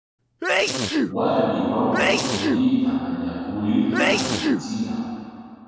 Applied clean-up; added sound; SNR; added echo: none; Sneeze; 1 dB; reverberation time 2.1 s.